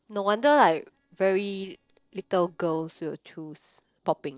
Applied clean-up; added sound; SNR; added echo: neural separator model SepFormer DNS4.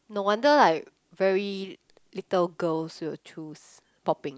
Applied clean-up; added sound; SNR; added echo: none; none; none; none.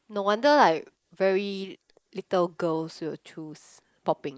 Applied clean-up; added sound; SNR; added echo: neural mask model Resemble Enhance denoiser.